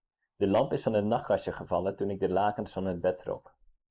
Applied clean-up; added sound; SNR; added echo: neural mask model Resemble Enhance denoiser.